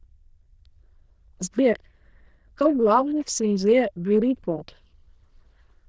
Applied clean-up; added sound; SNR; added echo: neural diffusion model UNIVERSE++.